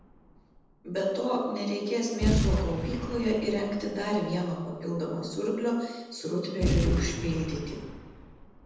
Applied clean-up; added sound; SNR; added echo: none; Boom; 3 dB; reverberation time 1.0 s.